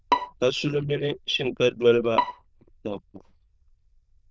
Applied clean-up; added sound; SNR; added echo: neural diffusion model UNIVERSE++.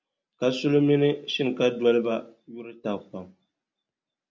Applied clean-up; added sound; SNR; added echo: none; none; none; none.